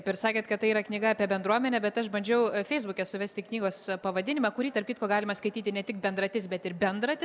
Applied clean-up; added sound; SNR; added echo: none; none; none; none.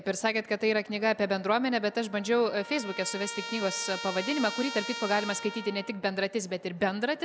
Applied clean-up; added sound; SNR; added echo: none; Trumpet; 12 dB; none.